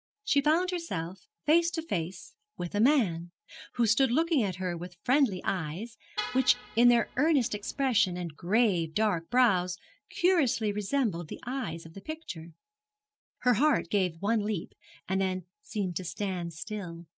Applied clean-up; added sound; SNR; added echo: neural separator model SepFormer DNS4.